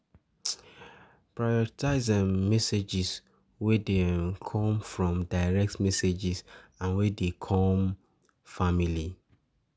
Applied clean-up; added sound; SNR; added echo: none; none; none; none.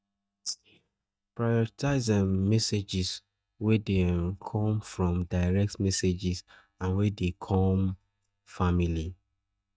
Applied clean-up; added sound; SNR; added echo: neural mask model DeepFilterNet 3.